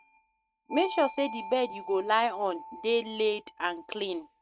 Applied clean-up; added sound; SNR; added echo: neural mask model RNNoise.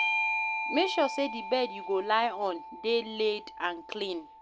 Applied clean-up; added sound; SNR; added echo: none; Bell / Doorbell; 4 dB; none.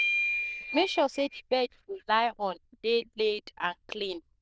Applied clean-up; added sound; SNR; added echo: neural diffusion model UNIVERSE++.